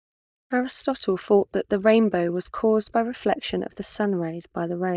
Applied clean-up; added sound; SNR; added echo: neural mask model DeepFilterNet 3.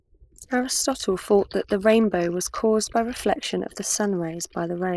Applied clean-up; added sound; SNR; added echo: neural mask model Resemble Enhance denoiser.